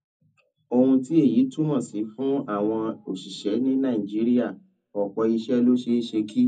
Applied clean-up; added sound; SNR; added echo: none; none; none; reverberation time 0.4 s.